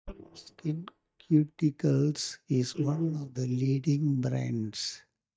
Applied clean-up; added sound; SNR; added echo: neural mask model DeepFilterNet 3.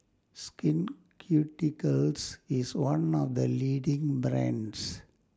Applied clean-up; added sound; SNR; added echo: none; none; none; none.